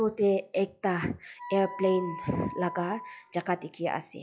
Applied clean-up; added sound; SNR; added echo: classical method log-MMSE.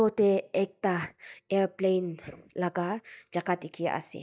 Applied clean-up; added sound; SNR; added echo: neural mask model DeepFilterNet 3.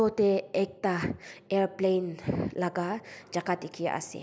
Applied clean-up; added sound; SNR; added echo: none; none; none; none.